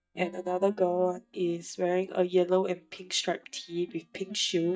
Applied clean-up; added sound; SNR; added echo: neural mask model DeepFilterNet 3.